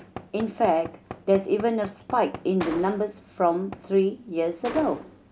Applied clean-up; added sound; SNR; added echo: none; Knock / Wood + Gunshot, gunfire; 15 dB; none.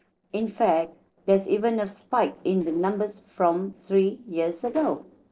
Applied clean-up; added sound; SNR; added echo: neural separator model SepFormer DNS4.